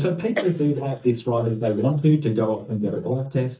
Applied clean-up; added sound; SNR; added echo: neural mask model DeepFilterNet 3.